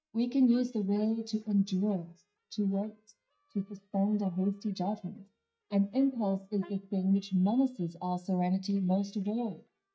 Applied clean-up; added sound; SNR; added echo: neural mask model DeepFilterNet 3.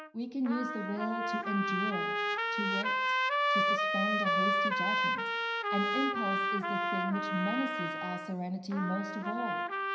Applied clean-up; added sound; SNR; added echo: none; Trumpet; -4 dB; reverberation time 0.9 s.